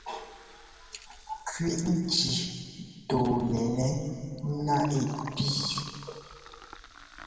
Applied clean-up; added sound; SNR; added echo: none; Liquid; 17 dB; reverberation time 1.7 s.